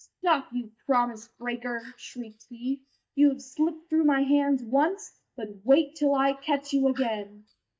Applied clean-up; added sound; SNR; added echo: neural mask model DeepFilterNet 3.